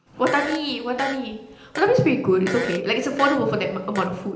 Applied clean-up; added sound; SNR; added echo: none; Fart; 12 dB; reverberation time 0.8 s.